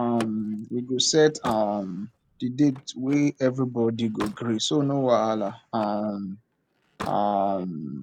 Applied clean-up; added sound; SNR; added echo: none; Slam; 19 dB; none.